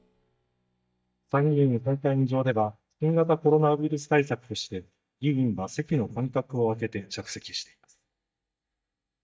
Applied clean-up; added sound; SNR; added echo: neural mask model DeepFilterNet 3.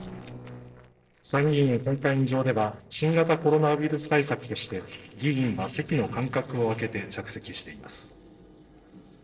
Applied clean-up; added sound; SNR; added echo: neural separator model SepFormer DNS4.